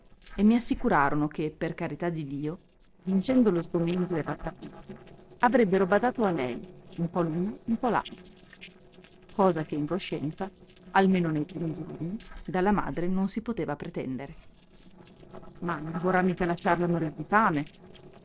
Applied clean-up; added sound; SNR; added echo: neural separator model SepFormer DNS4.